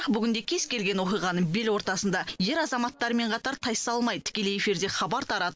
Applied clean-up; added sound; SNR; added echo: none; none; none; none.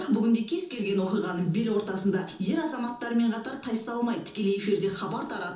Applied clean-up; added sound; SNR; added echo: none; none; none; reverberation time 0.6 s.